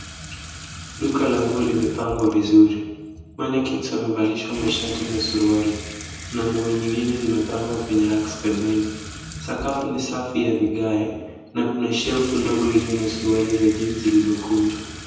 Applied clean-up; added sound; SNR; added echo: none; Sink (filling or washing) / Water tap, faucet; 14 dB; reverberation time 1.1 s.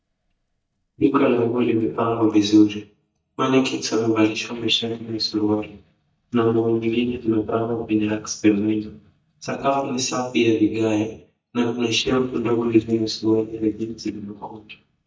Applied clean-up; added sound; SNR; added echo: neural mask model DeepFilterNet 3.